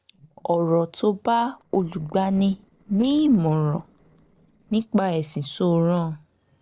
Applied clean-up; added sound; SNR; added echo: neural separator model SepFormer DNS4.